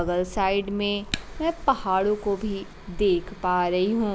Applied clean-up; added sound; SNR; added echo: none; Fire; 18 dB; none.